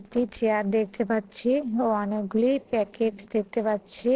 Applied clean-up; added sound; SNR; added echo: neural separator model SepFormer DNS4.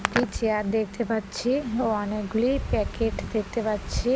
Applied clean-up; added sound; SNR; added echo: none; Hands; 7 dB; none.